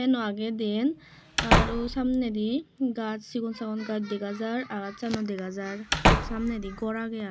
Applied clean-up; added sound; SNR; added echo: none; Slam / Wood; -2 dB; none.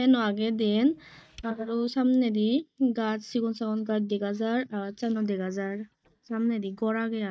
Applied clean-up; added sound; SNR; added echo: neural mask model DeepFilterNet 3.